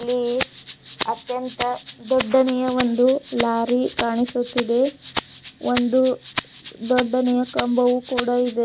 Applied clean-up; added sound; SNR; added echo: none; Rattle (instrument); 11 dB; none.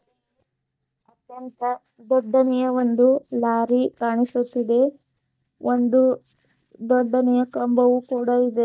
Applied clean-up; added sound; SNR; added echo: neural mask model DeepFilterNet 3.